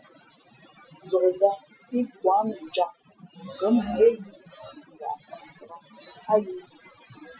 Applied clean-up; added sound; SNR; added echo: classical method Wiener filter.